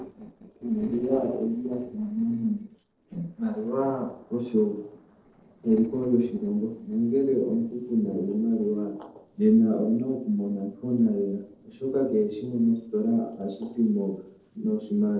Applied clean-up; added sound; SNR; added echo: neural separator model SepFormer DNS4.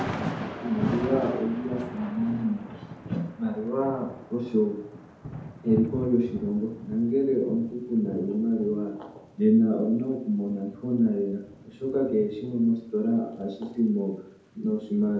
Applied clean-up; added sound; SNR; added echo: none; Thunder / Rain; 12 dB; reverberation time 2.0 s.